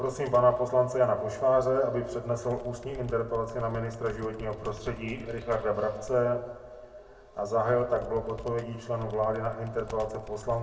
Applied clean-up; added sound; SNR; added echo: none; Computer keyboard; 19 dB; reverberation time 0.5 s.